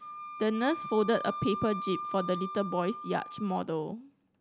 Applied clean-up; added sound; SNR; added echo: none; Wind instrument, woodwind instrument; 9 dB; none.